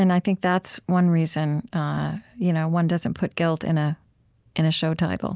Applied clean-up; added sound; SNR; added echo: none; none; none; none.